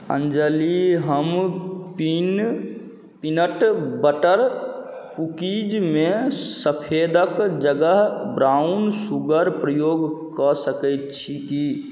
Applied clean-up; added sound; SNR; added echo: none; none; none; none.